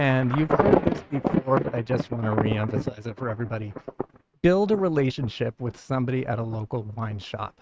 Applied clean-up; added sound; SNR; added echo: neural mask model RNNoise.